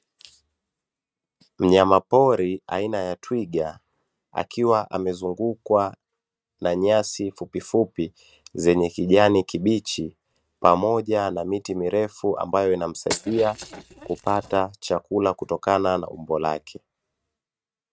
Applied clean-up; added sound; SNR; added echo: neural mask model RNNoise.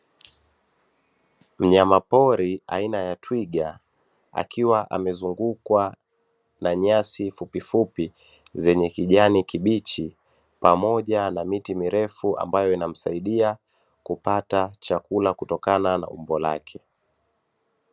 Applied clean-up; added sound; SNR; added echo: none; none; none; none.